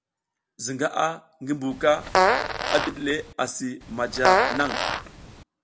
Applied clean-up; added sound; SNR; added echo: none; Fart; -3 dB; none.